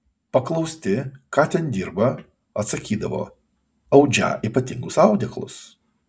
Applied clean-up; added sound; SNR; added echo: none; none; none; none.